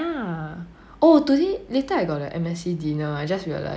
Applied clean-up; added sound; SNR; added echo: none; none; none; none.